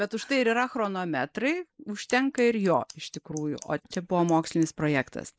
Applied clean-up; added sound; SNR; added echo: neural mask model Resemble Enhance denoiser.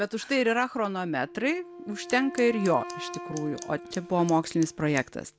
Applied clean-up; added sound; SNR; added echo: none; Scissors + Wind instrument, woodwind instrument; 15 dB; none.